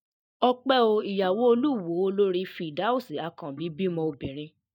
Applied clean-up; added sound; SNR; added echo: neural mask model DeepFilterNet 3.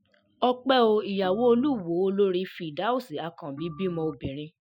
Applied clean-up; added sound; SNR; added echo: classical method Wiener filter.